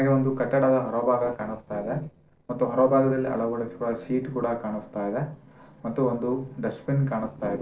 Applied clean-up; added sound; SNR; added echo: neural separator model SepFormer DNS4.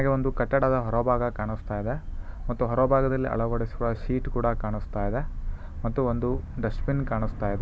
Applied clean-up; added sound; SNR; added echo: none; none; none; none.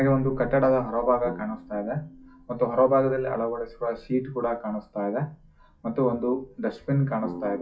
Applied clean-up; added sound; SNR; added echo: classical method WPE with log-MMSE.